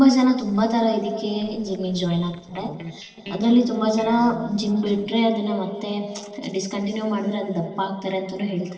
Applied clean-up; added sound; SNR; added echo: neural separator model SepFormer DNS4.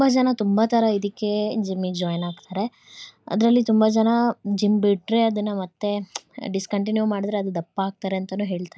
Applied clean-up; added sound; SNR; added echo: none; none; none; none.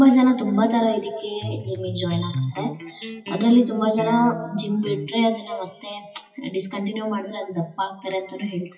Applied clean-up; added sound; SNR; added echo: classical method WPE with log-MMSE.